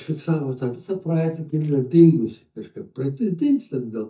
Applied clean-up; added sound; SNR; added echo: neural mask model DeepFilterNet 3.